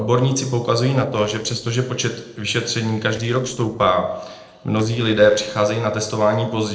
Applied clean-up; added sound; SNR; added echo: neural separator model SepFormer DNS4.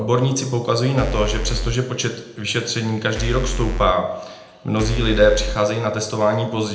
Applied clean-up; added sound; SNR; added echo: none; Bass drum / Keyboard (musical); 3 dB; reverberation time 0.7 s.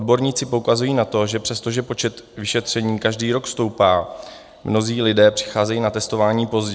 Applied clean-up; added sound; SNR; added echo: none; none; none; none.